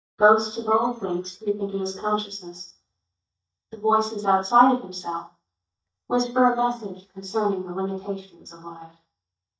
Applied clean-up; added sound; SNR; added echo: neural mask model DeepFilterNet 3.